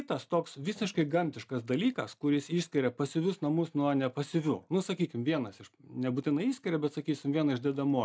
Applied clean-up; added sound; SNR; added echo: none; none; none; none.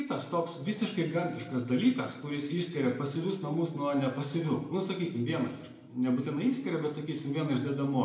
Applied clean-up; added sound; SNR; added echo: none; none; none; reverberation time 0.9 s.